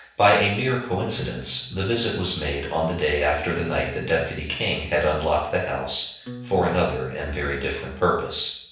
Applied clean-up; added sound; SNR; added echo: none; Acoustic guitar; 18 dB; reverberation time 0.7 s.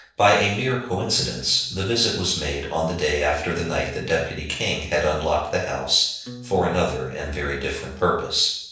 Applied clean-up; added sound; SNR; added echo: neural separator model SepFormer DNS4.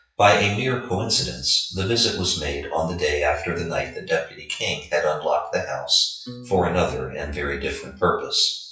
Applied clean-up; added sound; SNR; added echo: classical method WPE with log-MMSE.